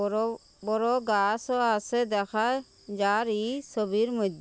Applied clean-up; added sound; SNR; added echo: none; none; none; none.